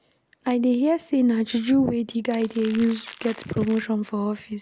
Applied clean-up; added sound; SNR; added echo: none; Crackle; 17 dB; none.